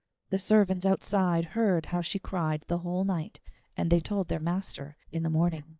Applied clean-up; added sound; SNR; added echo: neural mask model DeepFilterNet 3.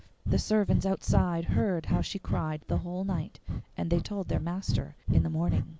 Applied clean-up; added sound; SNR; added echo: none; Breathing; 0 dB; none.